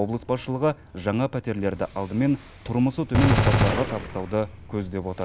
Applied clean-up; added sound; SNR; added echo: none; Gunshot, gunfire; -2 dB; none.